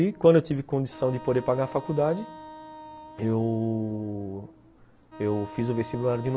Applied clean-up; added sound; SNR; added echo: none; Wind instrument, woodwind instrument; 18 dB; none.